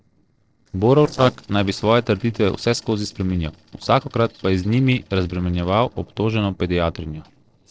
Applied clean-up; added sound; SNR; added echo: neural separator model SepFormer DNS4.